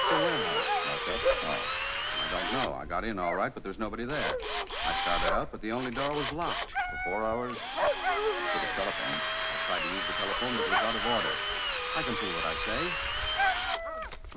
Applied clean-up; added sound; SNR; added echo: none; Drill + Dog; -5 dB; none.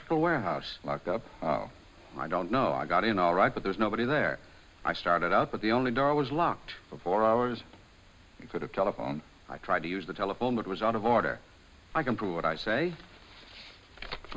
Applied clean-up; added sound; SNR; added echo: none; none; none; none.